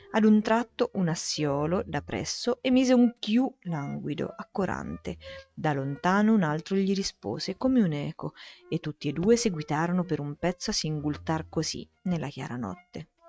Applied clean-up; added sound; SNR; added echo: neural mask model RNNoise.